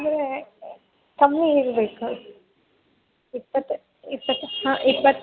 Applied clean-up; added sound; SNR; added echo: none; none; none; none.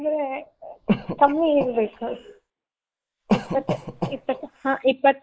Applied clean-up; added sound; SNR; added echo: neural mask model Resemble Enhance denoiser.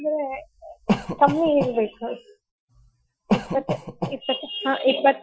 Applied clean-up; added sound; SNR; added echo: classical method Wiener filter.